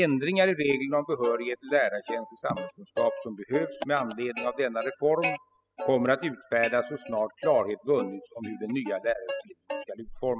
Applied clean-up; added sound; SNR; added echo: classical method spectral subtraction.